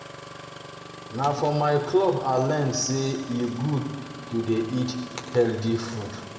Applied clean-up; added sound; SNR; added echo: none; Engine starting; 15 dB; reverberation time 1.5 s.